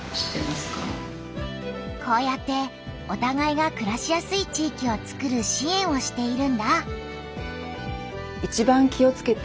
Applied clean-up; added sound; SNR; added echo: none; none; none; none.